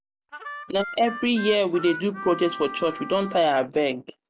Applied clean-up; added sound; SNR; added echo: none; Harmonica; 13 dB; none.